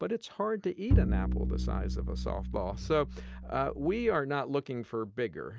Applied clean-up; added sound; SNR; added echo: none; Bowed string instrument; -2 dB; none.